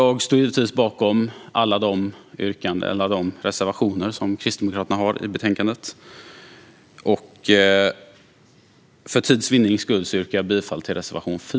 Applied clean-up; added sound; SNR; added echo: none; none; none; none.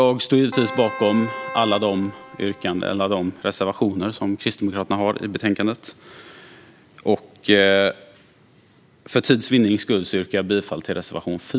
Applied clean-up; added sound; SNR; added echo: none; Keyboard (musical); 12 dB; none.